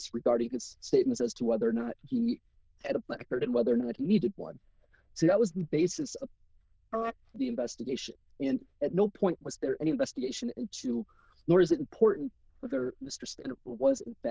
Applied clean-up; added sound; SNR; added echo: neural diffusion model UNIVERSE++.